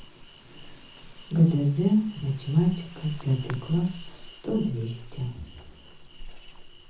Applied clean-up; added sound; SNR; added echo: none; Insect; 16 dB; reverberation time 0.6 s.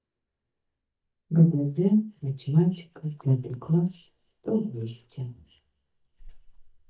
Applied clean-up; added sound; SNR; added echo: neural mask model DeepFilterNet 3.